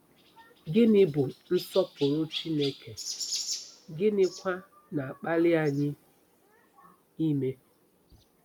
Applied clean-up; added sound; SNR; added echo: none; Chirp, tweet; 14 dB; none.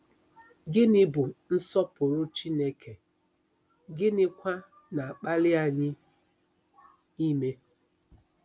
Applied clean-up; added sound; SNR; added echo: none; none; none; none.